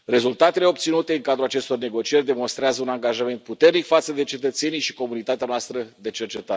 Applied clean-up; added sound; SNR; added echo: none; none; none; none.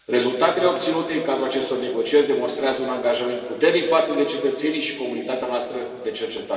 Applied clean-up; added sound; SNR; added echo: none; none; none; reverberation time 2.5 s.